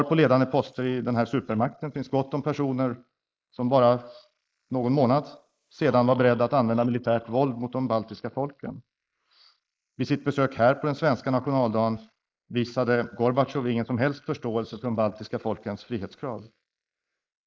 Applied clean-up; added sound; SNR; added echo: neural mask model Resemble Enhance denoiser.